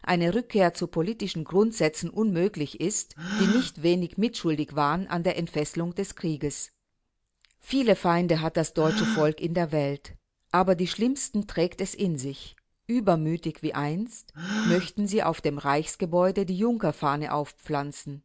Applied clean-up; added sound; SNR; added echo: none; Gasp; 13 dB; none.